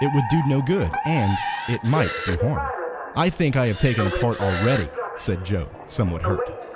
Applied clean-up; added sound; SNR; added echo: none; Alarm + Camera; 5 dB; none.